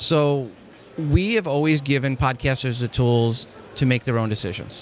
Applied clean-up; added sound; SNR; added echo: none; none; none; none.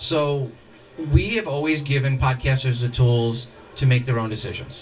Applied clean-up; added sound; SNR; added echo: none; none; none; reverberation time 0.2 s.